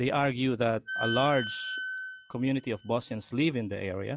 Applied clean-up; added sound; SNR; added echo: classical method log-MMSE.